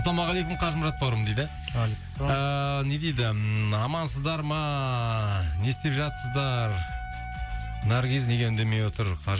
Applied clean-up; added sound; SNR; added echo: none; Wind instrument, woodwind instrument; 18 dB; none.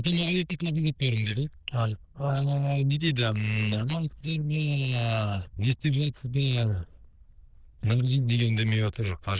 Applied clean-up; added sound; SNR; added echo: neural diffusion model UNIVERSE++.